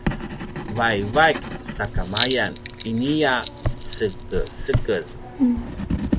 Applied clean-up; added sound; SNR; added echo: none; Writing; 2 dB; none.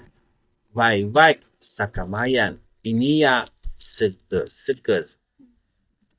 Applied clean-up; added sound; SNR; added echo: neural mask model DeepFilterNet 3.